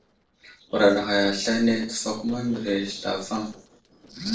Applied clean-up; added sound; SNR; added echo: neural separator model SepFormer DNS4.